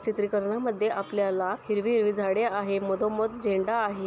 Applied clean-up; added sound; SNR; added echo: none; none; none; none.